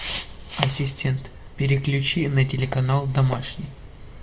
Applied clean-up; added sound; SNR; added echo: none; Fire; 19 dB; reverberation time 0.6 s.